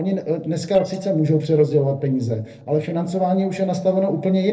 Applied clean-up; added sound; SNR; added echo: neural separator model SepFormer DNS4.